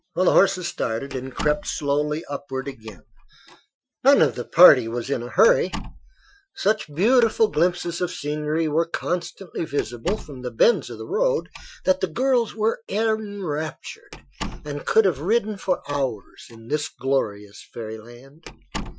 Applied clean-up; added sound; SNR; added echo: classical method Wiener filter.